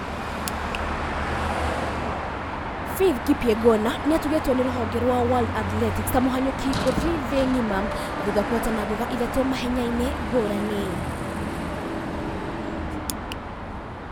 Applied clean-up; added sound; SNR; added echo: none; Car passing by / Traffic noise, roadway noise / Engine; 2 dB; none.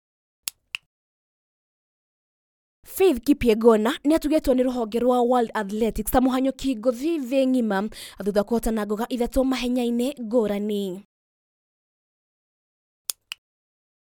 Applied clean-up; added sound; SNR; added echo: none; none; none; none.